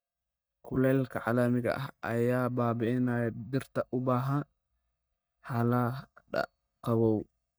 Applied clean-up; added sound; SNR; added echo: neural mask model DeepFilterNet 3.